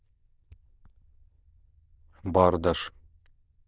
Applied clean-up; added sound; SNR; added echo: neural diffusion model UNIVERSE++.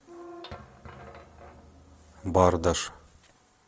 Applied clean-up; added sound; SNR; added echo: none; Squeak / Thump, thud; 17 dB; none.